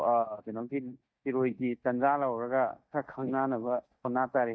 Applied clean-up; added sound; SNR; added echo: neural mask model DeepFilterNet 3.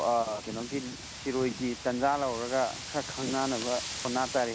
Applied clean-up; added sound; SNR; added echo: none; Wind; 9 dB; none.